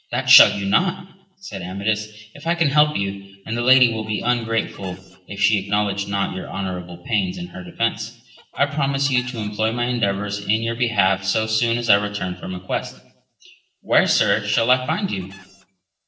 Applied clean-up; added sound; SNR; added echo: neural separator model SepFormer DNS4.